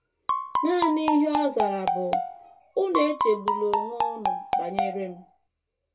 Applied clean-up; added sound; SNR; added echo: none; Marimba, xylophone; 0 dB; reverberation time 0.2 s.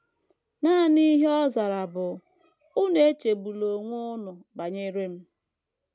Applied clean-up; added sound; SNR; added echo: none; none; none; none.